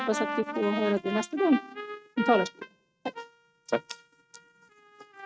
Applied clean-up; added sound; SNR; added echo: neural mask model RNNoise.